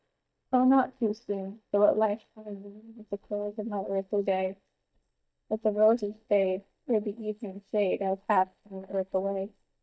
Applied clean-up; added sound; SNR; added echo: neural mask model DeepFilterNet 3.